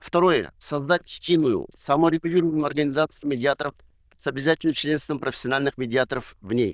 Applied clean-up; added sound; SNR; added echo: neural diffusion model UNIVERSE++.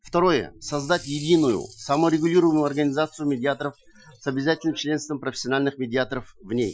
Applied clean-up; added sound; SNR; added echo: classical method Wiener filter.